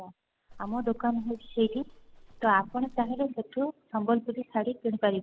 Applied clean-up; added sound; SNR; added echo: none; Livestock, farm animals, working animals; 18 dB; none.